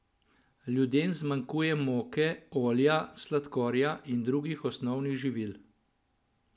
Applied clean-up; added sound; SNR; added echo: none; none; none; none.